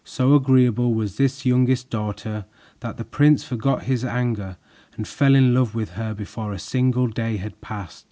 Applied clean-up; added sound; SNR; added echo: none; none; none; none.